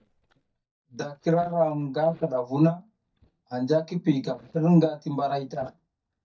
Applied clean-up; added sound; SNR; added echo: neural mask model DeepFilterNet 3.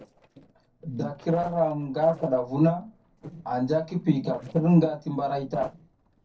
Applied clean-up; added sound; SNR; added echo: neural separator model SepFormer DNS4.